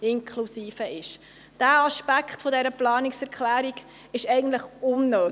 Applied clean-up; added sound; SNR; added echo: none; none; none; none.